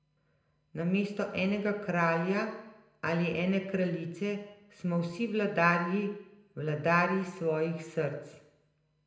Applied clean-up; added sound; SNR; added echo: none; none; none; reverberation time 0.8 s.